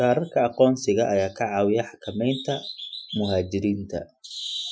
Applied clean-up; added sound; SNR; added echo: classical method Wiener filter.